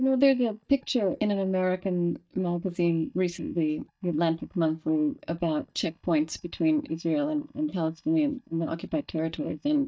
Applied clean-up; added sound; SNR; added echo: neural mask model DeepFilterNet 3.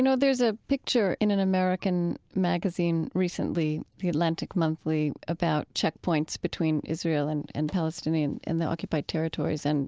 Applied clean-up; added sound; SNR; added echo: none; none; none; none.